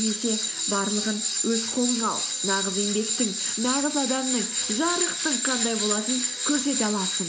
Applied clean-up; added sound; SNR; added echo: none; Tools; -1 dB; none.